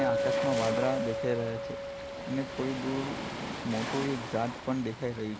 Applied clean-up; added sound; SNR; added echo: none; Chink, clink + Waves, surf; 1 dB; none.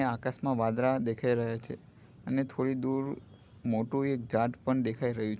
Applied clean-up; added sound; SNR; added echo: none; none; none; none.